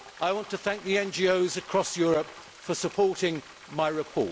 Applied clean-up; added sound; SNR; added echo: none; Frying (food); 19 dB; none.